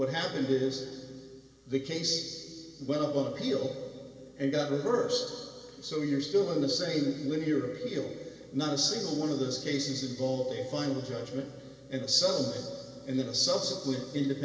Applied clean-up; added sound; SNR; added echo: none; none; none; reverberation time 2.3 s.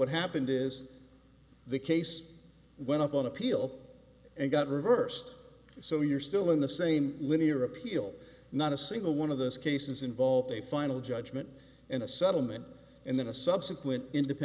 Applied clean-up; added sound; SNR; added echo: none; none; none; none.